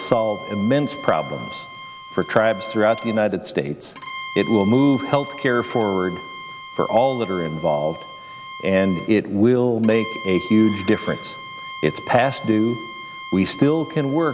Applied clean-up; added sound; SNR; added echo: none; Bowed string instrument; 14 dB; none.